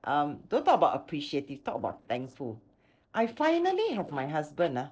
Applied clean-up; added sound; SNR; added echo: neural separator model SepFormer DNS4.